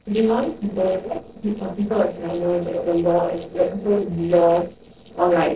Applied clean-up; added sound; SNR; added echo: neural separator model SepFormer DNS4.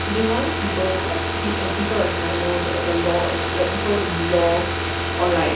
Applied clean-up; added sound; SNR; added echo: none; Car; 0 dB; reverberation time 0.6 s.